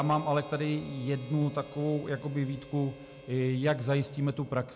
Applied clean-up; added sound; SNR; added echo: none; Harmonica; 19 dB; none.